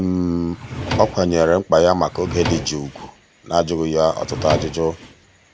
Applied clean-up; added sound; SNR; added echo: none; Drawer open or close; 9 dB; none.